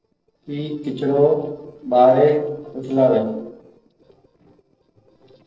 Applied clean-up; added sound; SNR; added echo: neural separator model SepFormer DNS4.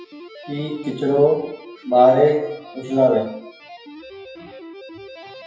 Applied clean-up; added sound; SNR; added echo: classical method WPE with log-MMSE.